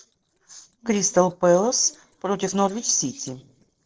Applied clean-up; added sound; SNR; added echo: neural separator model SepFormer DNS4.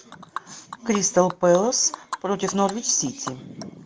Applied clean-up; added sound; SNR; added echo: none; Animal; 15 dB; none.